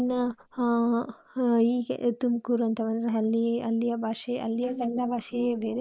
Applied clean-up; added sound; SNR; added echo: neural mask model Resemble Enhance denoiser.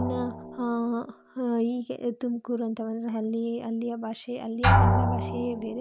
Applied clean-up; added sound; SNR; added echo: none; Drum; -1 dB; none.